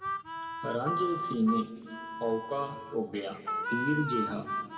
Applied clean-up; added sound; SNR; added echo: none; Harmonica; 3 dB; reverberation time 1.8 s.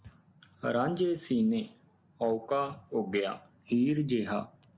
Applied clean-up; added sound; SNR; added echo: none; none; none; none.